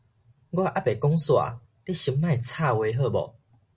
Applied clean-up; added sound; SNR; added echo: none; none; none; none.